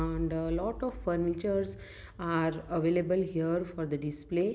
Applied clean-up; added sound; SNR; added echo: none; none; none; none.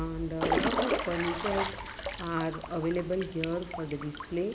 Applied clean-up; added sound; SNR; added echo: none; Drip / Trickle, dribble / Water / Splash, splatter; 1 dB; none.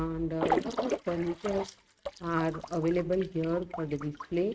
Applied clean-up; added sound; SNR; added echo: neural mask model RNNoise.